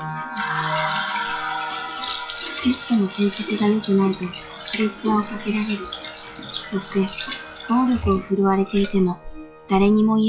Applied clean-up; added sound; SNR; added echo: classical method log-MMSE.